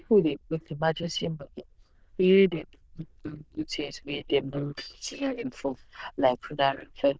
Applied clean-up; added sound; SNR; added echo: neural diffusion model UNIVERSE++.